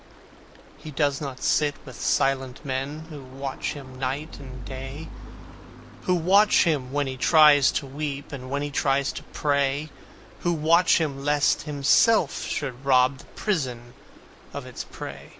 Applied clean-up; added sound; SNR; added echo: none; Stream; 16 dB; none.